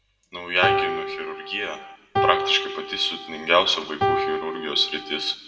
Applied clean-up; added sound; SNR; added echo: none; Piano; 1 dB; reverberation time 0.9 s.